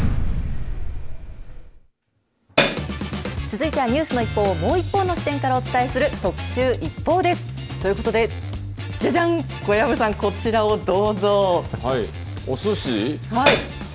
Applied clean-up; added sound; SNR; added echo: none; Hi-hat; -1 dB; none.